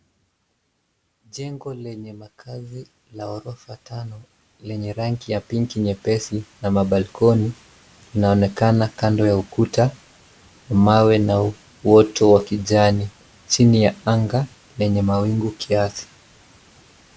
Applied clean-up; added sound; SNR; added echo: none; none; none; none.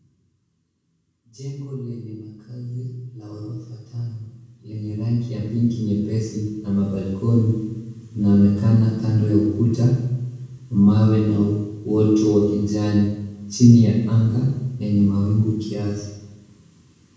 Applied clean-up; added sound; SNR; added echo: none; none; none; reverberation time 1.1 s.